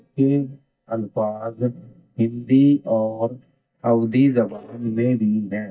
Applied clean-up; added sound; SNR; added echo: neural mask model DeepFilterNet 3.